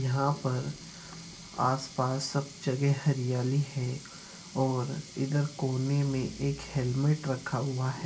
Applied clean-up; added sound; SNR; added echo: none; Sink (filling or washing); 19 dB; reverberation time 0.2 s.